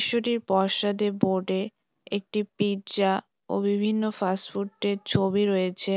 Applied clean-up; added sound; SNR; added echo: none; none; none; none.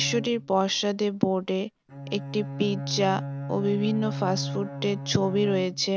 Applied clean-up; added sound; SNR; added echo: none; Bowed string instrument; 8 dB; none.